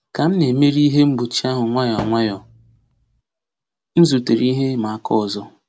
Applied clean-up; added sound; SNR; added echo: none; Thump, thud; 13 dB; none.